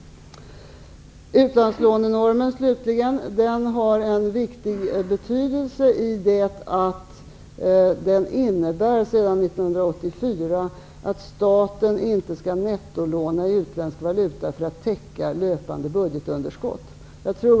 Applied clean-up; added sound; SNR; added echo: none; none; none; none.